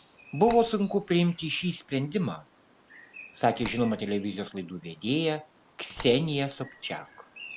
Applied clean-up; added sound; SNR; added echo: none; Slam + Bird vocalization, bird call, bird song; 19 dB; none.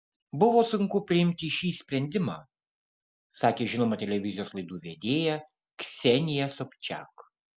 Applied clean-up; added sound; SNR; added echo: none; none; none; none.